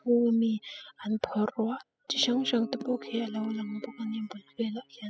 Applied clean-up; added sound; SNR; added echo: classical method spectral subtraction.